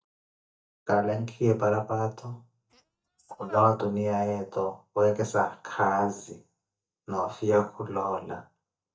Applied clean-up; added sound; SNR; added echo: neural mask model DeepFilterNet 3.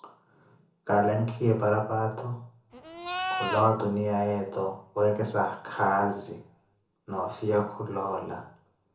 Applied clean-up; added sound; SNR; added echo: none; Livestock, farm animals, working animals; 4 dB; reverberation time 0.7 s.